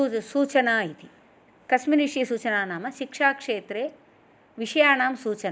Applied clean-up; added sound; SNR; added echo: none; none; none; none.